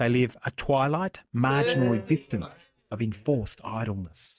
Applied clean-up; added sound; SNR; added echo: neural mask model DeepFilterNet 3.